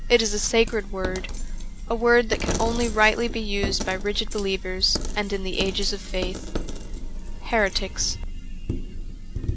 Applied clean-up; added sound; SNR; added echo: none; Coin (dropping); 3 dB; none.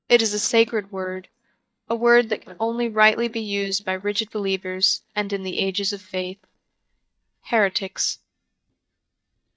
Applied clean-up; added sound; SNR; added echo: neural mask model DeepFilterNet 3.